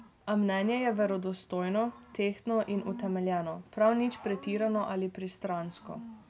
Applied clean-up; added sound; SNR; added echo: none; Cricket / Growling; 18 dB; none.